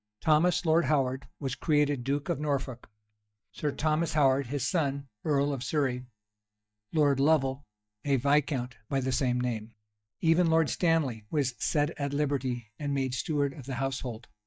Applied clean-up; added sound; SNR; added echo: neural mask model DeepFilterNet 3.